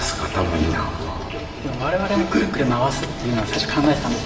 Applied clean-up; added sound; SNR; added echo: none; none; none; reverberation time 2.1 s.